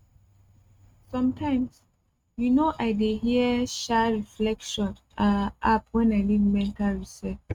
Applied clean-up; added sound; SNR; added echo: neural mask model RNNoise.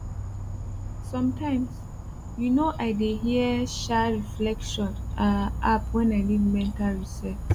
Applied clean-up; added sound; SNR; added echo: none; Insect; 7 dB; none.